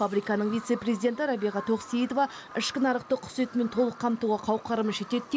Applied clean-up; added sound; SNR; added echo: none; Bird vocalization, bird call, bird song; 18 dB; none.